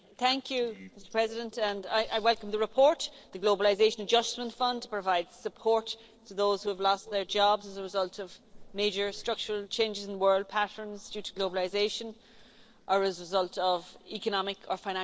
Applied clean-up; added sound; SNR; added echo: neural separator model SepFormer DNS4.